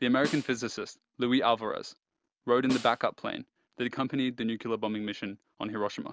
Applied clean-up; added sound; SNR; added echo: none; Snare drum; 14 dB; none.